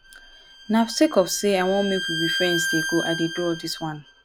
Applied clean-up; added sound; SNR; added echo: none; Bowed string instrument; 7 dB; none.